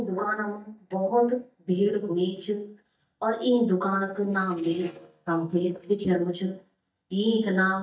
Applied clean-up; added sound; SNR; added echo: neural mask model DeepFilterNet 3.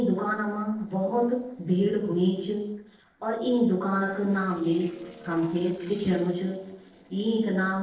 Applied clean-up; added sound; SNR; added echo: neural separator model SepFormer DNS4.